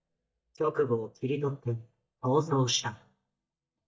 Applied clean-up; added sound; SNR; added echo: neural mask model DeepFilterNet 3.